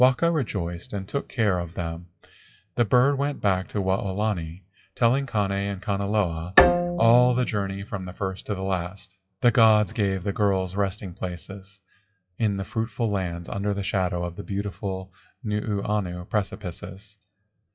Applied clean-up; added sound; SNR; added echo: classical method WPE with log-MMSE.